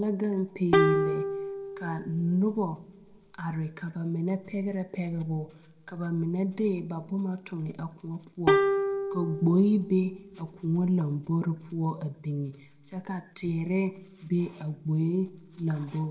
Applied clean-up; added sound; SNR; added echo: none; Plucked string instrument; 0 dB; reverberation time 0.5 s.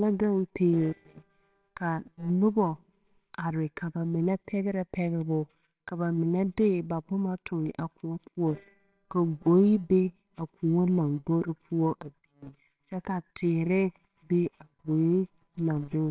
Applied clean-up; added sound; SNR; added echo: neural separator model SepFormer WHAMR!.